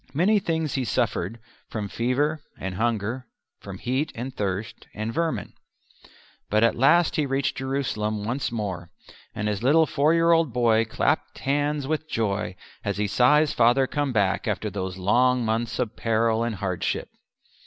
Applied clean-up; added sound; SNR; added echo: none; none; none; none.